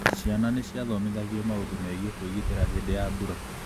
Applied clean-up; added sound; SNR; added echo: none; Hands; 1 dB; none.